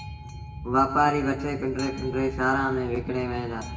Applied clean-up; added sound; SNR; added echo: none; Boat, Water vehicle; 11 dB; reverberation time 1.2 s.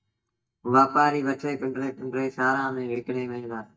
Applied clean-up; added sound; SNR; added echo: neural mask model DeepFilterNet 3.